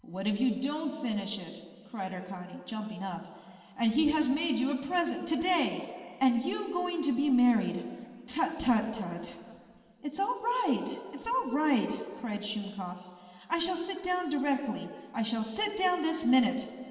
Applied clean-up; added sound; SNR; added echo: none; none; none; reverberation time 2.9 s.